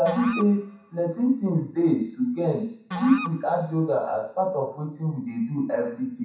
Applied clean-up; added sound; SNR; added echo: none; Musical instrument; 13 dB; reverberation time 0.7 s.